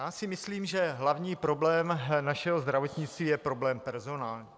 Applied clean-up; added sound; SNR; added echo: none; none; none; none.